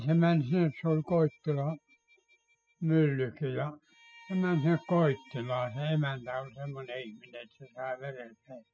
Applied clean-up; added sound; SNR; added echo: classical method spectral subtraction.